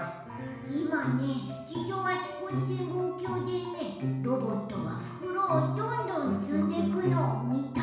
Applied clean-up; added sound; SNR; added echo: none; none; none; reverberation time 1.1 s.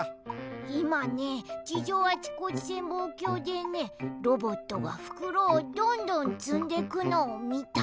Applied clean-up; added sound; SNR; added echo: none; none; none; none.